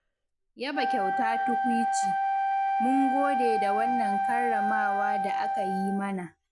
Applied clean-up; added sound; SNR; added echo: none; Wind instrument, woodwind instrument; -4 dB; none.